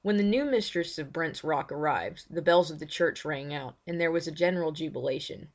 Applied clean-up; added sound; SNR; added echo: none; none; none; none.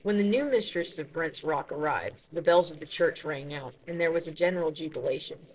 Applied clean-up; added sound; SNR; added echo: neural separator model SepFormer DNS4.